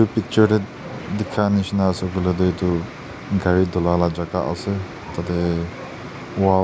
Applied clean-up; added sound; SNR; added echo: none; none; none; none.